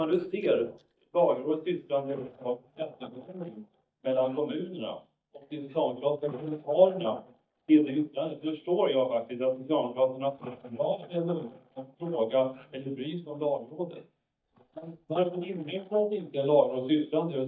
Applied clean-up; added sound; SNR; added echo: neural mask model DeepFilterNet 3.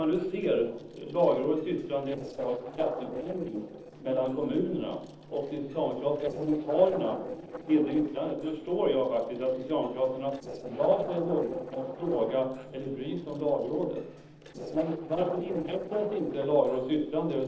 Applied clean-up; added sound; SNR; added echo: neural separator model SepFormer DNS4.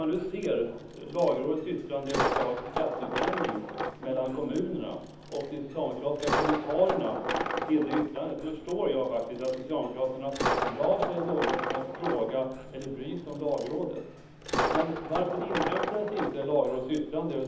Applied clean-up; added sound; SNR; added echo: none; Coin (dropping); 3 dB; reverberation time 0.8 s.